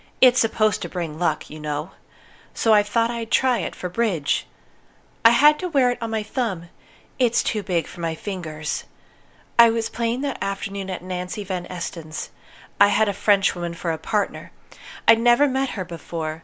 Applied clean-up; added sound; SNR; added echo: none; none; none; none.